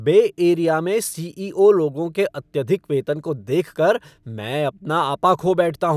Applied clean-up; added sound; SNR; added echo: none; none; none; none.